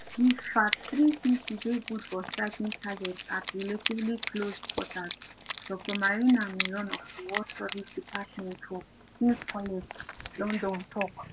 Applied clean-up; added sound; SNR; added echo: none; Wind instrument, woodwind instrument; 10 dB; none.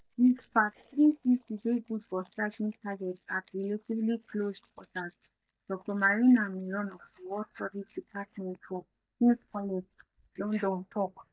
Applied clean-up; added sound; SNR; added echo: neural mask model DeepFilterNet 3.